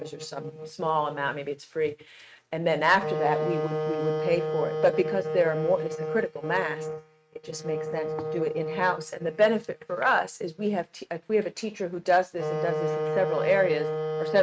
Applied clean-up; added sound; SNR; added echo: neural mask model RNNoise.